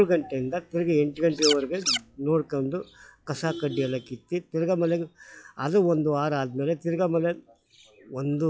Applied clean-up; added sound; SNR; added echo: classical method log-MMSE.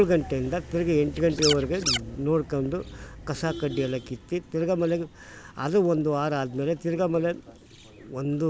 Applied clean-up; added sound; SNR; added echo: none; Scratching (performance technique); 3 dB; none.